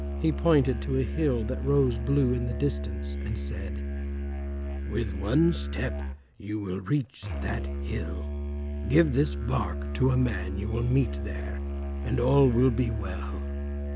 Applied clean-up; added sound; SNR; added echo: none; Musical instrument; 3 dB; none.